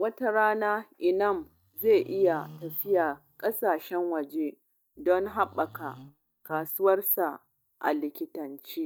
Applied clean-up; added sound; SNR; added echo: neural mask model DeepFilterNet 3.